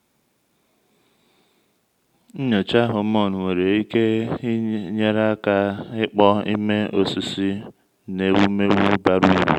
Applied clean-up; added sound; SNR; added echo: none; none; none; none.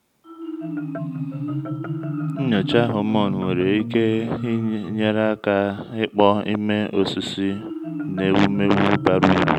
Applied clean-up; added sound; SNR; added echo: none; Marimba, xylophone; 8 dB; none.